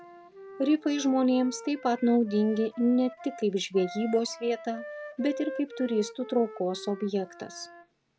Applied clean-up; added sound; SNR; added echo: none; Wind instrument, woodwind instrument; 15 dB; none.